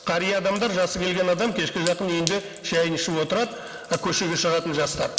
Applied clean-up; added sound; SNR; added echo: none; Drip; 15 dB; reverberation time 1.1 s.